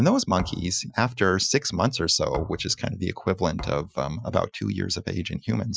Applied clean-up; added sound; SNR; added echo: classical method Wiener filter.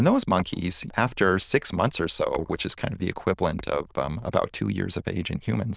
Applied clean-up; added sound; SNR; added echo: neural diffusion model UNIVERSE++.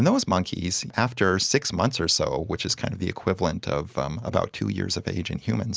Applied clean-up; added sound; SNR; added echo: none; none; none; none.